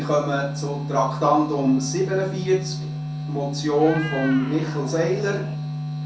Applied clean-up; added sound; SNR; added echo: none; Meow; 14 dB; reverberation time 0.5 s.